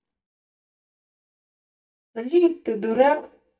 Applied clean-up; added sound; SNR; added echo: neural mask model DeepFilterNet 3.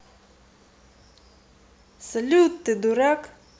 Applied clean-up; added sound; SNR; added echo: none; none; none; none.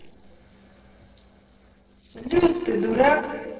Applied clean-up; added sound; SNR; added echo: neural separator model SepFormer DNS4.